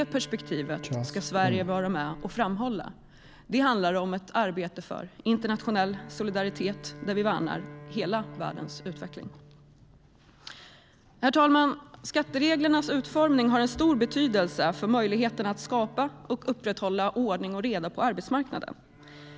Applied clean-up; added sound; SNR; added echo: none; Bowed string instrument + Clock; 15 dB; none.